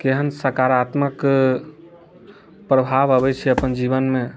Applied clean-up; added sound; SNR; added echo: none; Walk, footsteps; 11 dB; none.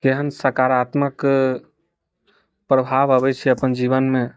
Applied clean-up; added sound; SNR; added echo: neural mask model DeepFilterNet 3.